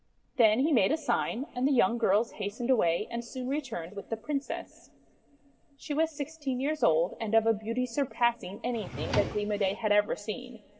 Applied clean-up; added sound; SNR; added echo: none; Drawer open or close; 7 dB; reverberation time 3.0 s.